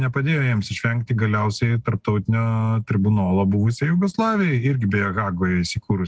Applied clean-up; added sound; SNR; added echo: none; none; none; none.